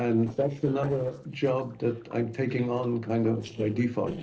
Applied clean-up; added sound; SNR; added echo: neural separator model SepFormer DNS4.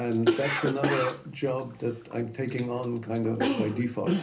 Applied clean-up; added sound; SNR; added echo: none; Cough; 2 dB; reverberation time 0.3 s.